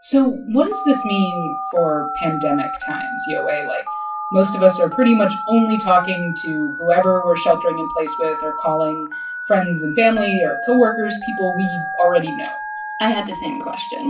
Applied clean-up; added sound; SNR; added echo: classical method WPE with log-MMSE.